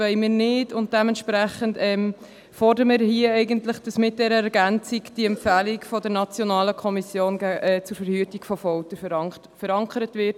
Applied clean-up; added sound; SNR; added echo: none; none; none; none.